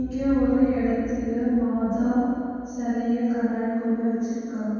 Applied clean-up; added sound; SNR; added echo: none; Boom; 18 dB; reverberation time 2.1 s.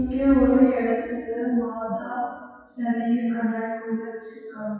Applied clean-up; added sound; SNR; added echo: classical method WPE with log-MMSE.